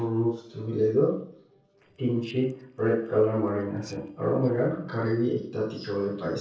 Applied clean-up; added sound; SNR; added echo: neural separator model SepFormer DNS4.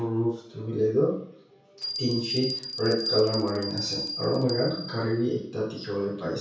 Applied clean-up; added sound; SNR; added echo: none; Bell; 6 dB; reverberation time 0.6 s.